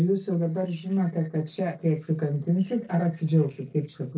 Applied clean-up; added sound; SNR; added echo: neural separator model SepFormer DNS4.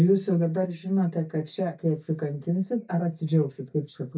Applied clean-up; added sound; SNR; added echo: neural mask model DeepFilterNet 3.